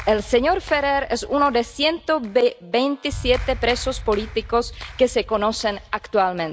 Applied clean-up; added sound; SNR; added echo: none; Clapping; 14 dB; none.